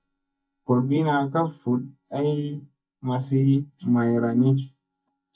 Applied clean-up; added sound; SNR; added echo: neural mask model DeepFilterNet 3.